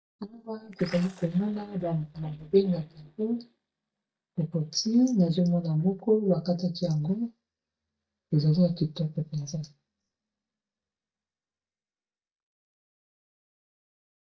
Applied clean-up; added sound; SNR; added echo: neural mask model DeepFilterNet 3.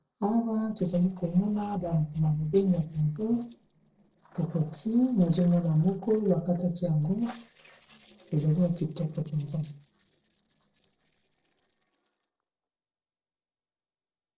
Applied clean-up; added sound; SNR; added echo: neural separator model SepFormer DNS4.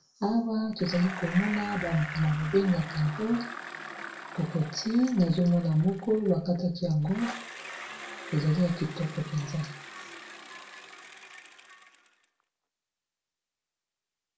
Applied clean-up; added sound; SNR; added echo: none; Bicycle; 13 dB; reverberation time 0.3 s.